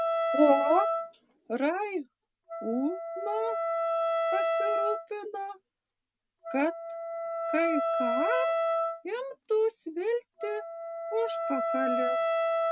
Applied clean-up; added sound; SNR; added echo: none; Wind instrument, woodwind instrument; -1 dB; none.